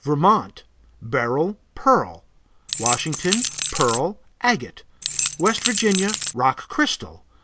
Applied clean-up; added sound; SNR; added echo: none; Rattle / Keys jangling; 2 dB; none.